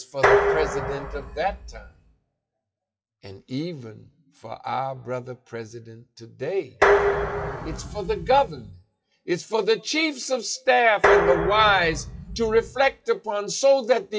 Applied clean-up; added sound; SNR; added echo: classical method WPE with log-MMSE.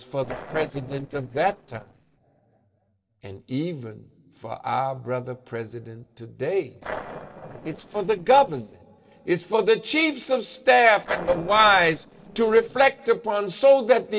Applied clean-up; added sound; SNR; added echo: neural separator model SepFormer DNS4.